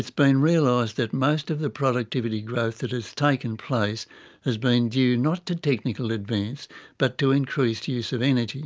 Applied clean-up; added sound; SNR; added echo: none; none; none; none.